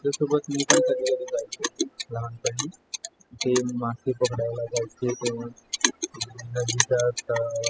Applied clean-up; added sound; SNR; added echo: classical method spectral subtraction.